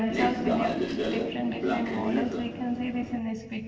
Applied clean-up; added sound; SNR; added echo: none; Train; -1 dB; reverberation time 2.6 s.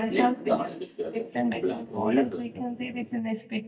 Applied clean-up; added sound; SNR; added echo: neural mask model DeepFilterNet 3.